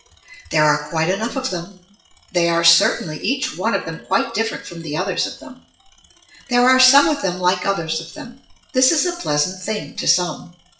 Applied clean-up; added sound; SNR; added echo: classical method WPE with log-MMSE.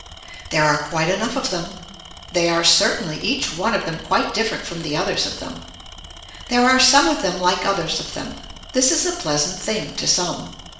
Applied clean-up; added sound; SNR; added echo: none; Tools; 17 dB; reverberation time 0.7 s.